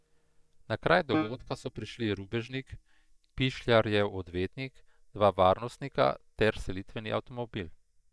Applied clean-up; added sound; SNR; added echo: neural mask model DeepFilterNet 3.